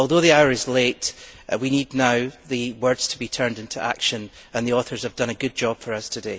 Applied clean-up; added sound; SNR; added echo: none; none; none; none.